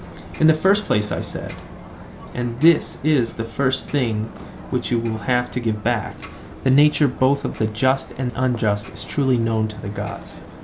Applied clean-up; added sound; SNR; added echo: none; Ocean; 16 dB; none.